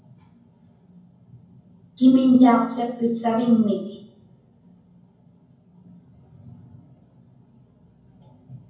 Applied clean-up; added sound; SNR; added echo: none; none; none; reverberation time 0.9 s.